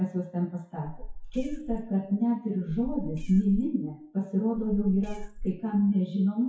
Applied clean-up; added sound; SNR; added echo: classical method WPE with log-MMSE.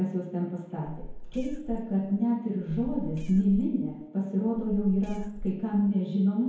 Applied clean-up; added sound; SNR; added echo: none; Meow; 10 dB; reverberation time 0.9 s.